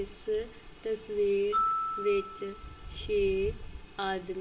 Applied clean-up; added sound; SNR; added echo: none; Glockenspiel; 6 dB; reverberation time 0.8 s.